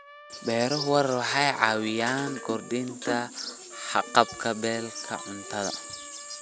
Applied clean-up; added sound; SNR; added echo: none; Trumpet; 19 dB; none.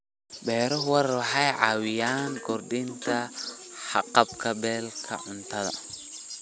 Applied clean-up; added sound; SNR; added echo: none; none; none; none.